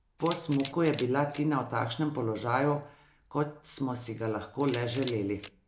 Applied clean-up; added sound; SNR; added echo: none; Camera; 14 dB; none.